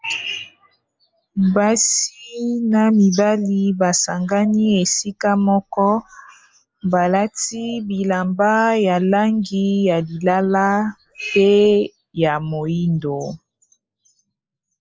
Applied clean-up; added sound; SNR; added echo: neural mask model Resemble Enhance denoiser.